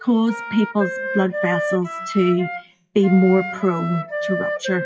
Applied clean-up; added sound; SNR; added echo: classical method WPE with log-MMSE.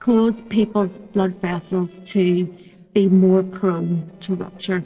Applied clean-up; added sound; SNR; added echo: neural separator model SepFormer DNS4.